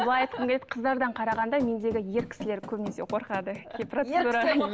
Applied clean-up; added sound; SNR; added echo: none; Run; 14 dB; none.